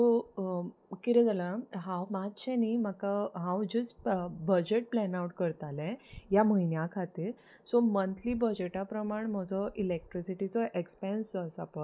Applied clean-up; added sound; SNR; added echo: none; none; none; none.